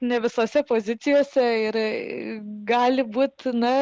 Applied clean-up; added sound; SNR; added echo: none; none; none; none.